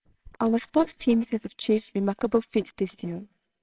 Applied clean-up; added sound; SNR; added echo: neural separator model SepFormer WHAMR!.